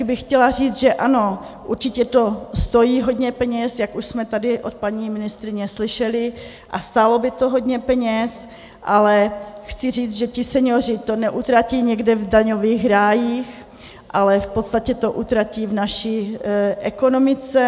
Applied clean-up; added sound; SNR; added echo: none; none; none; none.